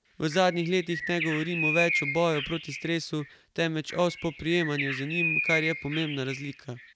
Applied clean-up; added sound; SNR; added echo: none; Bird; 4 dB; none.